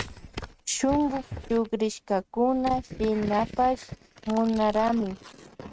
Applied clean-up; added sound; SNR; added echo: neural mask model RNNoise.